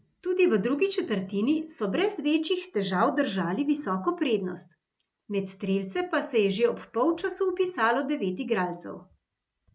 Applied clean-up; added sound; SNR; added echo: none; none; none; none.